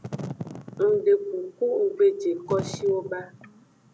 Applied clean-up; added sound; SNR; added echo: none; Wind / Fire; 13 dB; none.